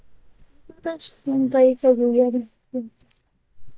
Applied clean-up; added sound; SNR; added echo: neural mask model DeepFilterNet 3.